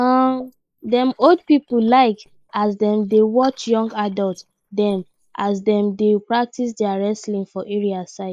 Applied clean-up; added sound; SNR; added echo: neural mask model Resemble Enhance denoiser.